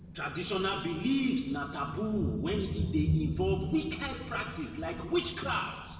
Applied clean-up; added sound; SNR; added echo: none; Thunder; 4 dB; reverberation time 1.1 s.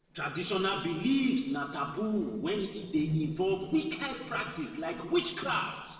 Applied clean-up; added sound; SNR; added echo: neural separator model SepFormer DNS4.